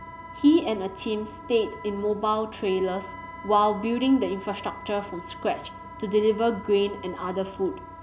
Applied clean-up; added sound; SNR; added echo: none; Wind instrument, woodwind instrument + Wind instrument, woodwind instrument; 16 dB; none.